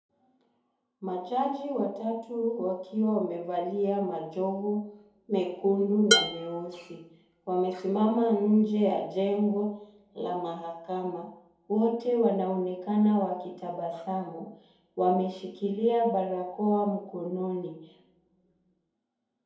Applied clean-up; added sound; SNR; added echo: none; Dishes, pots, and pans; -1 dB; reverberation time 2.6 s.